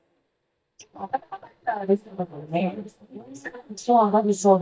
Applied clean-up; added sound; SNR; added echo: neural mask model DeepFilterNet 3.